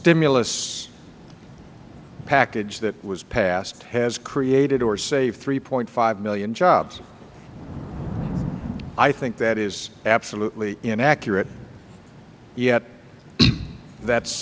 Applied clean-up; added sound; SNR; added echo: none; Thunder / Rain; 15 dB; none.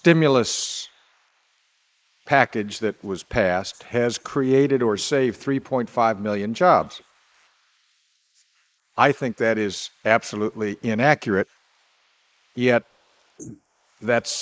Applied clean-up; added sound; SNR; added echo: neural mask model Resemble Enhance denoiser.